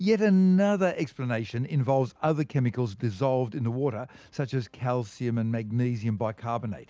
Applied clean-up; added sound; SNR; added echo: none; none; none; none.